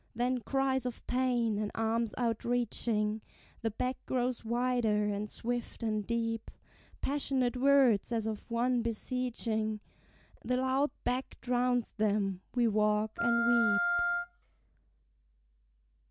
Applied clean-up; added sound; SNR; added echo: none; Wind instrument, woodwind instrument; 2 dB; none.